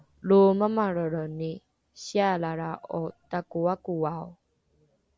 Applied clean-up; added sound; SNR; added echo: none; none; none; none.